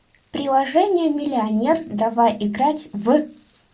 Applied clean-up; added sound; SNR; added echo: none; none; none; none.